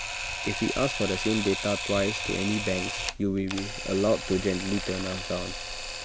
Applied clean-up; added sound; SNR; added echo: none; Camera; 5 dB; none.